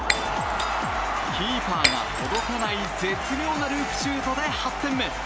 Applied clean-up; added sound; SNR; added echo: none; Shatter; 6 dB; none.